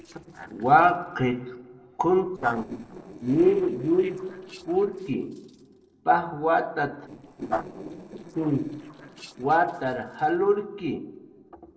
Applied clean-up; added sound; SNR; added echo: neural separator model SepFormer DNS4.